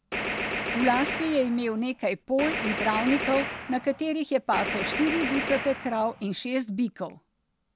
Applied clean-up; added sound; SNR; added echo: none; Gunshot, gunfire; 5 dB; none.